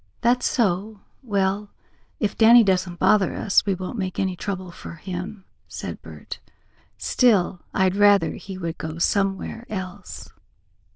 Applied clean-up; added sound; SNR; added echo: neural diffusion model UNIVERSE++.